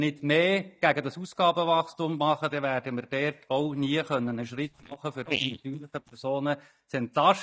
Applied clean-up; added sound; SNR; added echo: neural mask model DeepFilterNet 3.